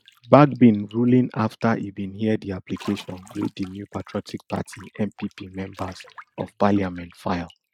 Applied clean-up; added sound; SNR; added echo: neural mask model RNNoise.